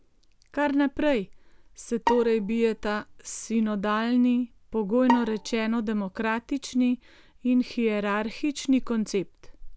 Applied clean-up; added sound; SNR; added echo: none; Bowed string instrument; 9 dB; none.